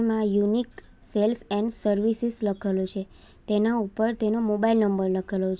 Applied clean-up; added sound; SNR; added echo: none; none; none; none.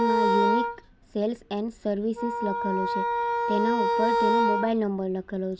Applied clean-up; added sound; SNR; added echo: none; Wind instrument, woodwind instrument; -2 dB; none.